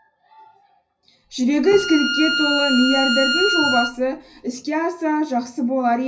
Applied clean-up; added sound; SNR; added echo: none; Bowed string instrument; 1 dB; reverberation time 0.4 s.